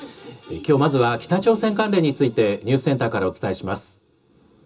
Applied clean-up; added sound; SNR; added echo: none; none; none; reverberation time 0.2 s.